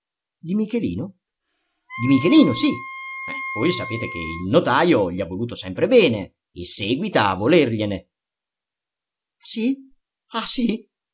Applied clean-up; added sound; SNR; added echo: none; Wind instrument, woodwind instrument; 11 dB; none.